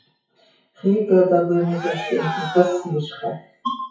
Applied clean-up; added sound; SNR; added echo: classical method WPE with log-MMSE.